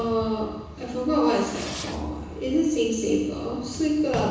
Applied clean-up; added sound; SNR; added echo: none; Fireworks; 15 dB; reverberation time 1.1 s.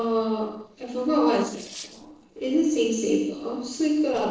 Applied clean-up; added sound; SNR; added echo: neural separator model SepFormer DNS4.